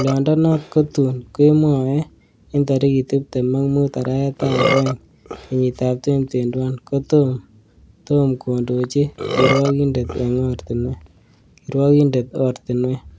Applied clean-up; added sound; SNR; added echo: none; Burping, eructation; 11 dB; none.